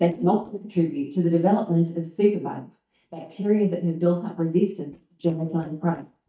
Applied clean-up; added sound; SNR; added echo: neural mask model DeepFilterNet 3.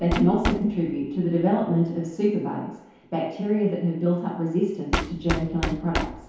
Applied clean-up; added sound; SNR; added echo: none; Knock; 8 dB; reverberation time 0.8 s.